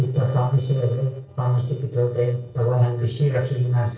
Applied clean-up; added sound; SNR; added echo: neural separator model SepFormer DNS4.